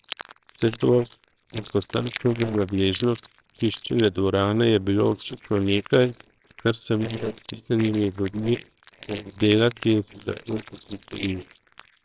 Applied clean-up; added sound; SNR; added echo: neural separator model SepFormer WHAMR!.